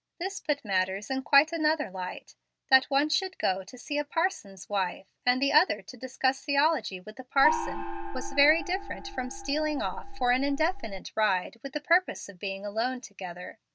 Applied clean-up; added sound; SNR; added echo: none; Gong; 4 dB; none.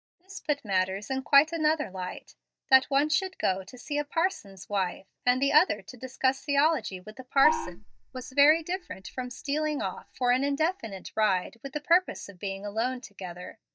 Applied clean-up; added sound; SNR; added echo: neural mask model DeepFilterNet 3.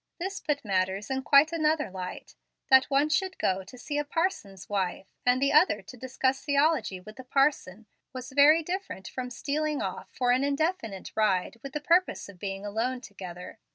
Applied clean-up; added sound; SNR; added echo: none; none; none; none.